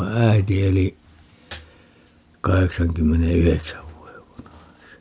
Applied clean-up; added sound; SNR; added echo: none; none; none; none.